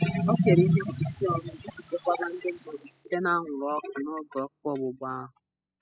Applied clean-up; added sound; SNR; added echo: classical method spectral subtraction.